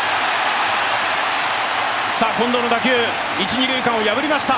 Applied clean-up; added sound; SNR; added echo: none; none; none; none.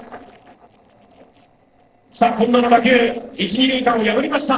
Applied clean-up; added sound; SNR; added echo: neural separator model SepFormer DNS4.